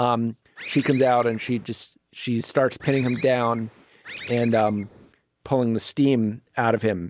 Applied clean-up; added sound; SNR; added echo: neural mask model Resemble Enhance denoiser.